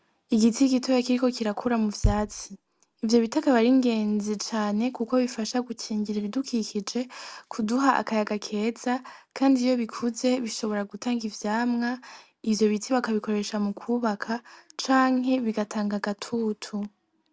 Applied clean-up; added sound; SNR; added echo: none; Bass drum; 7 dB; none.